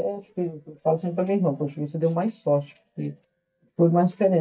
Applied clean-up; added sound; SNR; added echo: neural mask model DeepFilterNet 3.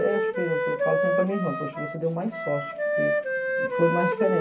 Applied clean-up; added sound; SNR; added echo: none; Wind instrument, woodwind instrument; -2 dB; reverberation time 0.2 s.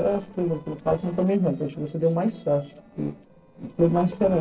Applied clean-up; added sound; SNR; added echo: neural separator model SepFormer DNS4.